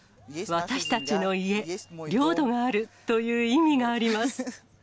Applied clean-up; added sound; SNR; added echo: none; Glockenspiel; 20 dB; none.